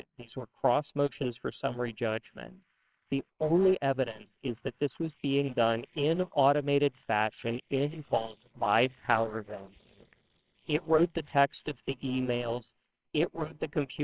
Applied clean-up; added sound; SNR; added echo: neural separator model SepFormer WHAMR!.